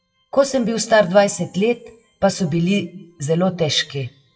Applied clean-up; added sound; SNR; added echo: classical method WPE with log-MMSE.